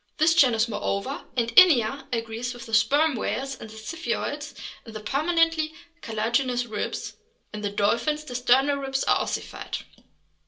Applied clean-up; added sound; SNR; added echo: none; none; none; reverberation time 0.2 s.